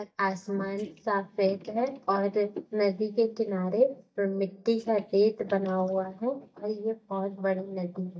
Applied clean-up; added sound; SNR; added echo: neural mask model DeepFilterNet 3.